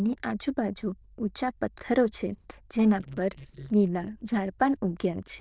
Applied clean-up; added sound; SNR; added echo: neural diffusion model UNIVERSE++.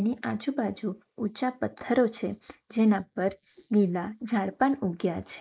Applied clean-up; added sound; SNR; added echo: neural mask model Resemble Enhance denoiser.